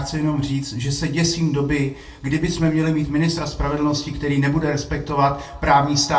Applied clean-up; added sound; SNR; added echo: none; none; none; reverberation time 0.3 s.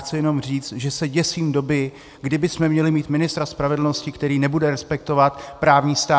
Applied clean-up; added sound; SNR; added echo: none; none; none; none.